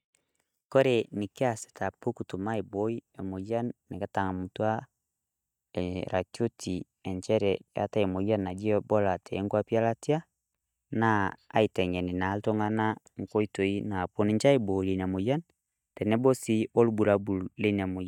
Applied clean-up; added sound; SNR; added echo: neural mask model DeepFilterNet 3.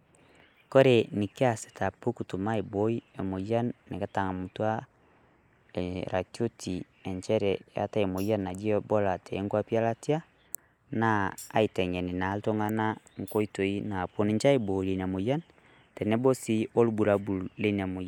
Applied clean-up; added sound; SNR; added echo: neural mask model Resemble Enhance denoiser.